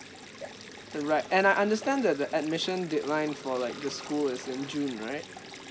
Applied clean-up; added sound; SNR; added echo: none; Stream; 17 dB; none.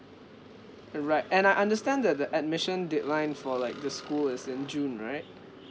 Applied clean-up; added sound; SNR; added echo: none; none; none; none.